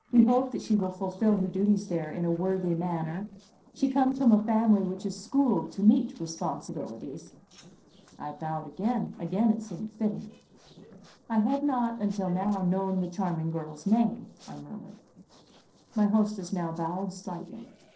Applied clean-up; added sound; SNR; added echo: neural separator model SepFormer DNS4.